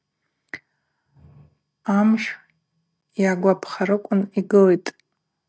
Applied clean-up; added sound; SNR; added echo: none; none; none; none.